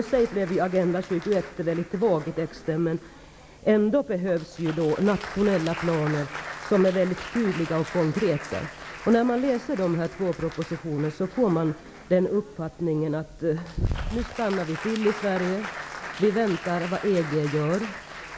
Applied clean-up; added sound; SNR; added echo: none; Applause; 14 dB; none.